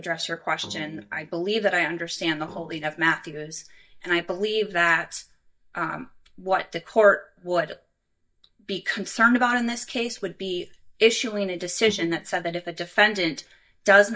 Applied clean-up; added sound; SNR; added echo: neural mask model DeepFilterNet 3.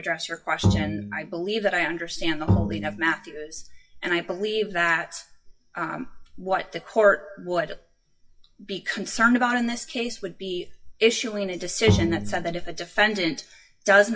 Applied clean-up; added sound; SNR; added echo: classical method WPE with log-MMSE.